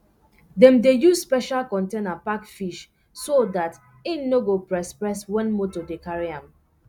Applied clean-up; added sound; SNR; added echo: none; none; none; none.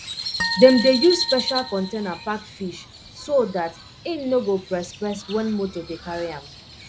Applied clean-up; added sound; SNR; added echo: none; Harp + Crow; 9 dB; none.